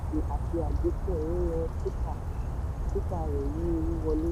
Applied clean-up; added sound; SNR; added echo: none; Bird vocalization, bird call, bird song; -4 dB; none.